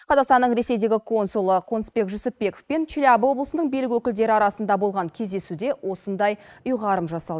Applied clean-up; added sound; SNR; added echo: neural mask model Resemble Enhance denoiser.